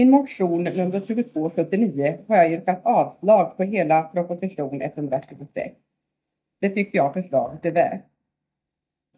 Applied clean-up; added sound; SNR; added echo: neural mask model DeepFilterNet 3.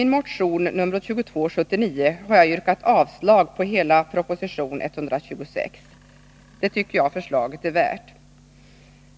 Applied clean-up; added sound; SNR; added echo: none; none; none; none.